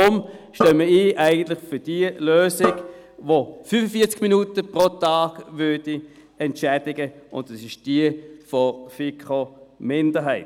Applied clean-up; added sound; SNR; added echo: none; Drum; 8 dB; none.